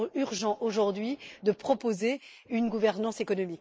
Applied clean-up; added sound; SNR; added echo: neural mask model Resemble Enhance denoiser.